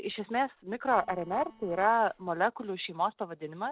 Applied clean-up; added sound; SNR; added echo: neural separator model SepFormer DNS4.